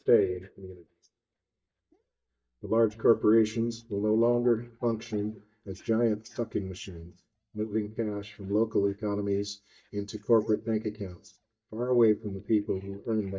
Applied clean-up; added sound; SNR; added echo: neural mask model DeepFilterNet 3.